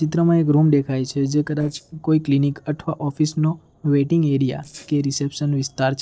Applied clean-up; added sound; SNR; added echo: neural separator model SepFormer DNS4.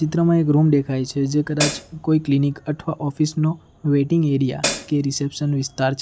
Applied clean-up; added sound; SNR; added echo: none; Hi-hat; 5 dB; none.